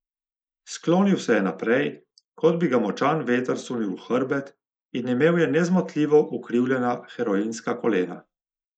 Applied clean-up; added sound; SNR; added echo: neural mask model Resemble Enhance denoiser.